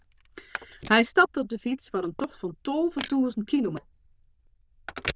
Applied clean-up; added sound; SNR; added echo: neural diffusion model UNIVERSE++.